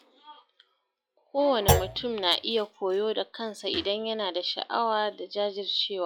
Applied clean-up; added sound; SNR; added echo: classical method log-MMSE.